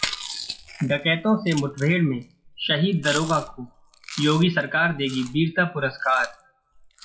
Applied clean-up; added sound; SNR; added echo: classical method WPE with log-MMSE.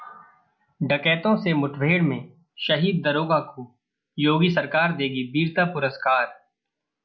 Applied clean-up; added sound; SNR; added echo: none; none; none; none.